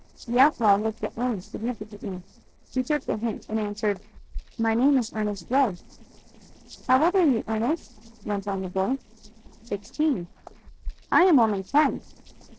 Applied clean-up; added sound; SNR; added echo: neural separator model SepFormer DNS4.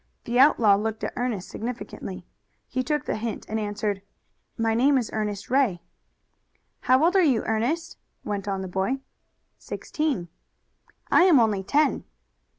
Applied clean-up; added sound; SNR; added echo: none; none; none; none.